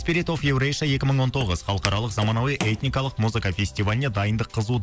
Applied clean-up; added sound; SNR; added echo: none; Walk, footsteps; 16 dB; none.